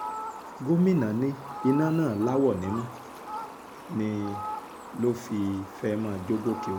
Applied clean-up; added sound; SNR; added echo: none; Fowl; 11 dB; none.